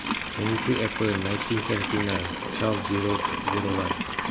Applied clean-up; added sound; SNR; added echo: none; Livestock, farm animals, working animals; 1 dB; none.